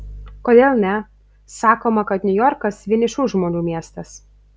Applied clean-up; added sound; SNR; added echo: none; none; none; none.